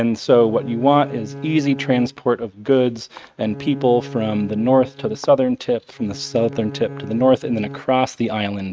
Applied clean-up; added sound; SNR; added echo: neural mask model RNNoise.